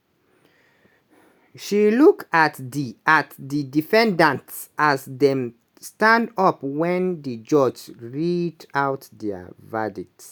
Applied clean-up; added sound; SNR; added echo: none; none; none; none.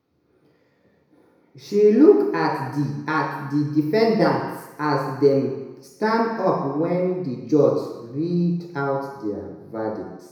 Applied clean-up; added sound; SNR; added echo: none; none; none; reverberation time 1.0 s.